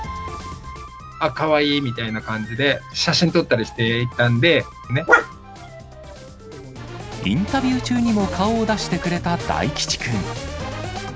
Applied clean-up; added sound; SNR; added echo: none; none; none; none.